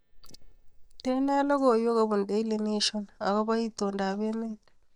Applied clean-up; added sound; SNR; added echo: neural mask model DeepFilterNet 3.